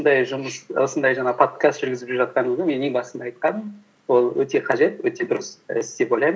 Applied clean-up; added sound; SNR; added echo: none; none; none; none.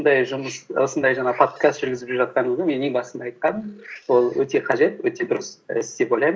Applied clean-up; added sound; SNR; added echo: neural mask model Resemble Enhance denoiser.